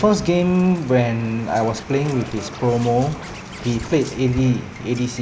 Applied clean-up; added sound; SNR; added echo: none; Scratching (performance technique) + Knock; 19 dB; none.